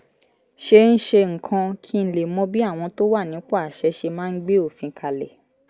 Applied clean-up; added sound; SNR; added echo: none; none; none; none.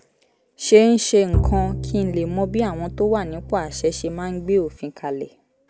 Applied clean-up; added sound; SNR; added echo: none; Bowed string instrument; 6 dB; none.